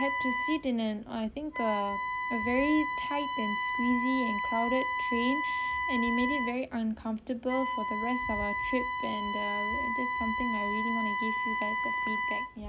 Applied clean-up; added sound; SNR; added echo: none; Wind instrument, woodwind instrument; 0 dB; none.